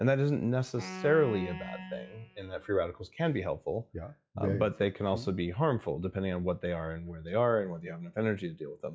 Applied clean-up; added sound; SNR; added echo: classical method log-MMSE.